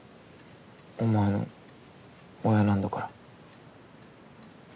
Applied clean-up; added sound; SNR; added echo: none; none; none; none.